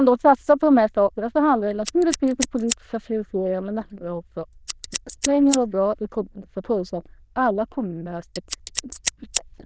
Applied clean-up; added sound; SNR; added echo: neural diffusion model UNIVERSE++.